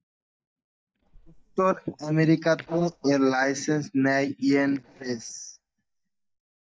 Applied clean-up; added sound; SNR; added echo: neural mask model DeepFilterNet 3.